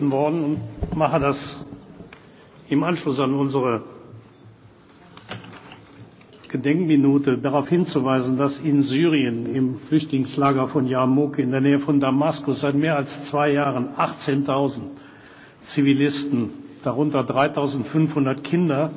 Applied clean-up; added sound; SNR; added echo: none; none; none; none.